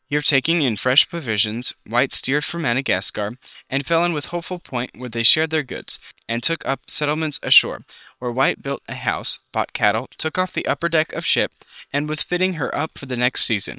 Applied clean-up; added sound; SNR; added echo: neural separator model SepFormer WHAM!.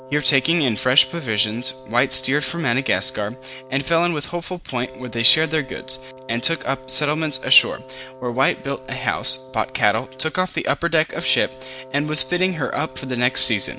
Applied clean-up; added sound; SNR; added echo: none; Wind instrument, woodwind instrument; 18 dB; none.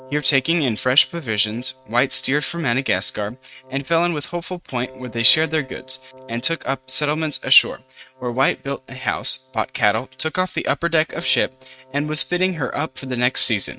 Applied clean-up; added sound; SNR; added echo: neural mask model RNNoise.